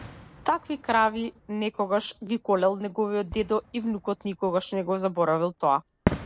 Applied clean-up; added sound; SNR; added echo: none; Fireworks; 11 dB; none.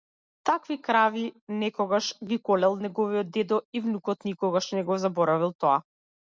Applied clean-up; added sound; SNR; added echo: none; none; none; none.